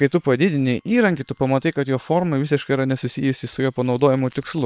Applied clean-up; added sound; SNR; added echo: neural separator model SepFormer WHAM!.